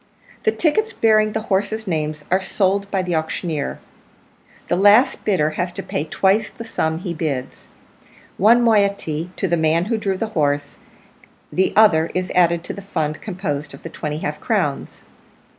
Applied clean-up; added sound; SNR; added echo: none; none; none; none.